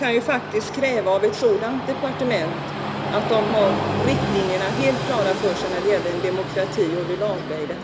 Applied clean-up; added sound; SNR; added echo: none; Train; 4 dB; none.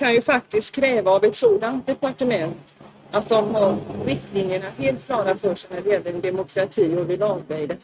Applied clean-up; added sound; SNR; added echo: neural mask model RNNoise.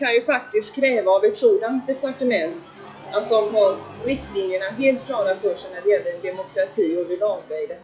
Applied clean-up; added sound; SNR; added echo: classical method log-MMSE.